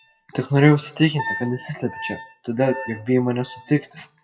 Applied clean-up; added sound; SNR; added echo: classical method WPE with log-MMSE.